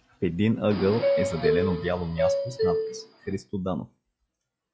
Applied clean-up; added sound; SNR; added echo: classical method log-MMSE.